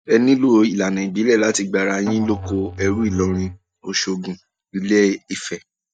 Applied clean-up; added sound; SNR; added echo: neural mask model DeepFilterNet 3.